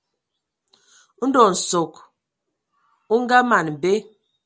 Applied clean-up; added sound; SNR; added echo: none; none; none; none.